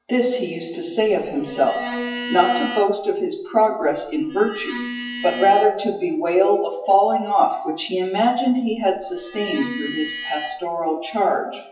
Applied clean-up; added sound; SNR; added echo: classical method WPE with log-MMSE.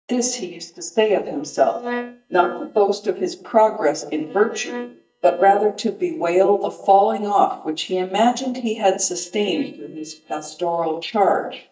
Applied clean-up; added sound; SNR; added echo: neural mask model DeepFilterNet 3.